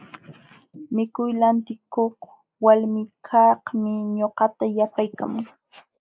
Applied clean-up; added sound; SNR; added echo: neural mask model Resemble Enhance denoiser.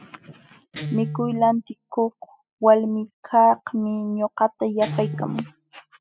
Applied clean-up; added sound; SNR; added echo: classical method spectral subtraction.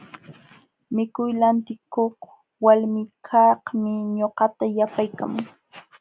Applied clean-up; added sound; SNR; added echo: none; none; none; none.